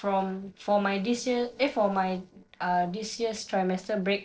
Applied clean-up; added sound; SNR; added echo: neural separator model SepFormer DNS4.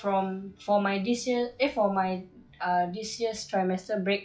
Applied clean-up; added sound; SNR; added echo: classical method log-MMSE.